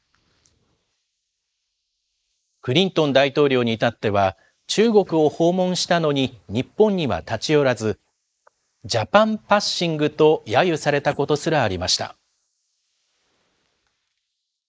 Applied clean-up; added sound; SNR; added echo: neural mask model Resemble Enhance denoiser.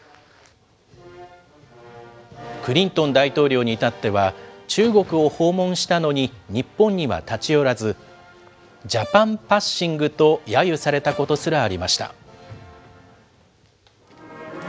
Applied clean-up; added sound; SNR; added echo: none; Brass instrument; 18 dB; none.